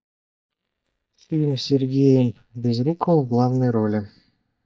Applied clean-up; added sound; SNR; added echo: neural mask model DeepFilterNet 3.